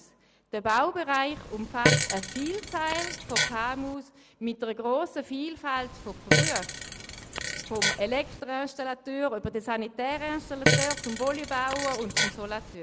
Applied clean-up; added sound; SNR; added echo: none; Fart; -2 dB; none.